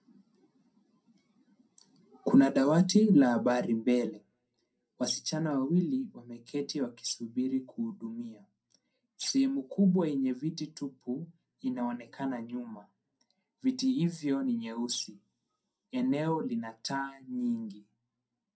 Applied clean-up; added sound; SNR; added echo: none; none; none; reverberation time 0.2 s.